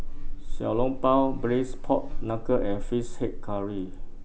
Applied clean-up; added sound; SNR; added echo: none; Buzz; 1 dB; none.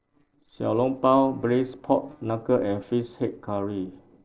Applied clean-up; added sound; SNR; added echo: neural separator model SepFormer DNS4.